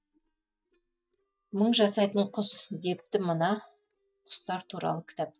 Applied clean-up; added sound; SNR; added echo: neural mask model DeepFilterNet 3.